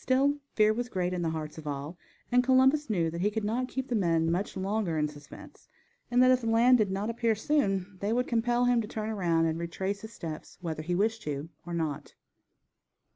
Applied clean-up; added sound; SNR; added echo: none; none; none; none.